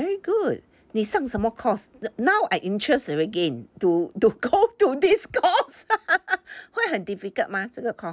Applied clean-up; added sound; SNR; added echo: none; none; none; none.